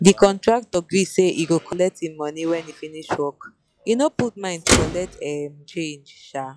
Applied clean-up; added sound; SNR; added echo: classical method log-MMSE.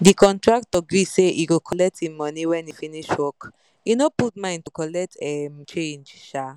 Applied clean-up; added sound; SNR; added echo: none; none; none; none.